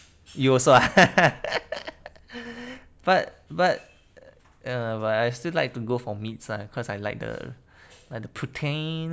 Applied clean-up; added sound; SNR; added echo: none; none; none; none.